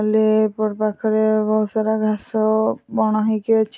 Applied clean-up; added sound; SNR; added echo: none; none; none; none.